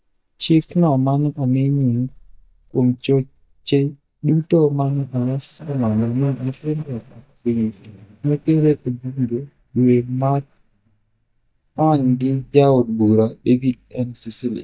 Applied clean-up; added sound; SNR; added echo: neural mask model DeepFilterNet 3.